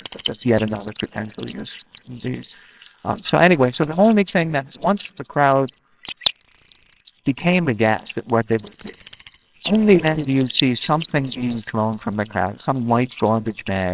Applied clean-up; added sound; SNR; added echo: neural separator model SepFormer WHAMR!.